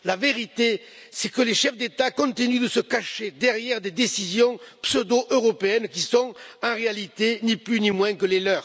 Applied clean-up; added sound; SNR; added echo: none; none; none; none.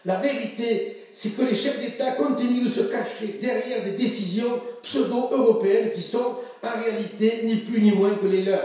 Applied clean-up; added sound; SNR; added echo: none; none; none; reverberation time 0.7 s.